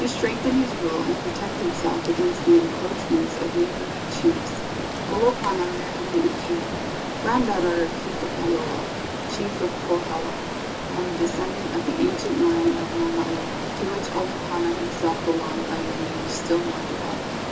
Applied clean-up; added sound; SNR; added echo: none; Stream; 3 dB; reverberation time 0.2 s.